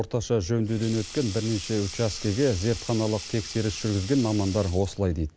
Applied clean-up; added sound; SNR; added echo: none; Sink (filling or washing); 14 dB; none.